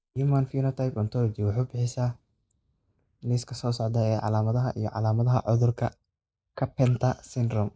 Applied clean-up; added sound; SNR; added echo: neural mask model Resemble Enhance denoiser.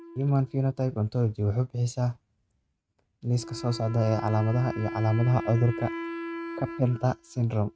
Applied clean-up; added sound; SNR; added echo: neural mask model RNNoise.